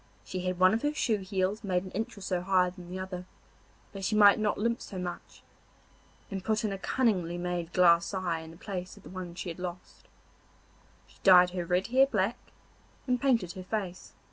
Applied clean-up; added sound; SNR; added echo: none; none; none; none.